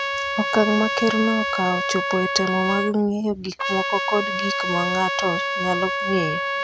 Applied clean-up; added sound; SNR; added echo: none; Trumpet; 1 dB; none.